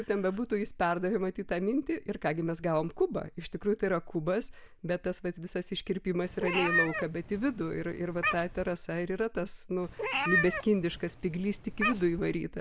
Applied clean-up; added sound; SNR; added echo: none; Meow; 3 dB; none.